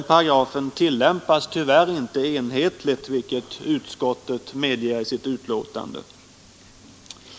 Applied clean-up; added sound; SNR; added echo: none; none; none; none.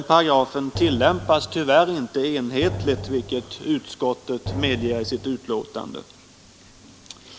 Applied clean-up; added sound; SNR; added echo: none; Drum; 10 dB; none.